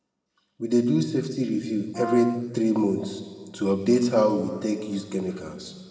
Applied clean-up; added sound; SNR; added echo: none; Brass instrument; 9 dB; reverberation time 1.7 s.